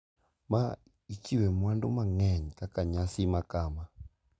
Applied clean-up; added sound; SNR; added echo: none; none; none; none.